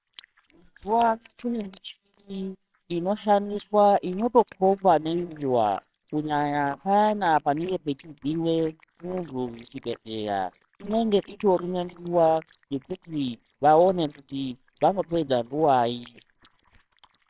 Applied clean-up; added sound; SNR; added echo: neural separator model SepFormer WHAMR!.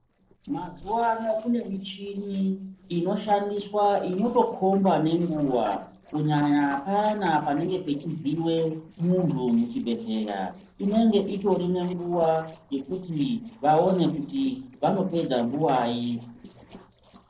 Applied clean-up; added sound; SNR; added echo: neural separator model SepFormer DNS4.